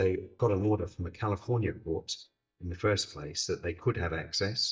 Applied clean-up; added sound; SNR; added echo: neural mask model DeepFilterNet 3.